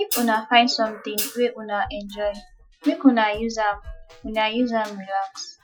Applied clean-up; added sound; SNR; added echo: classical method Wiener filter.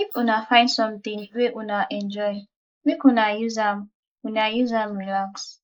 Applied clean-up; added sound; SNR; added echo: neural mask model Resemble Enhance denoiser.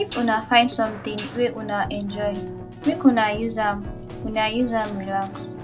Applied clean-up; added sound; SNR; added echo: none; Keyboard (musical) + Hi-hat; 10 dB; none.